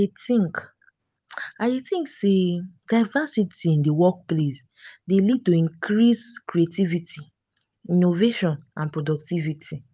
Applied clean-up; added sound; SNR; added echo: none; none; none; none.